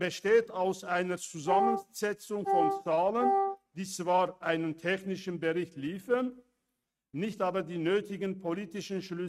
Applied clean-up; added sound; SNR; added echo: neural mask model RNNoise.